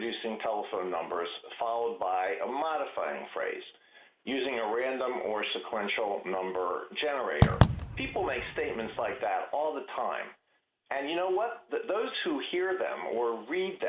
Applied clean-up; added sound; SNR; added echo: none; Fireworks; -3 dB; none.